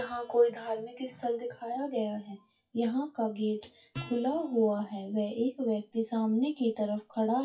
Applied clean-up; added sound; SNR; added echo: classical method WPE with log-MMSE.